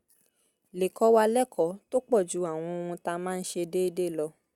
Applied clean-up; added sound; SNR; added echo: none; none; none; none.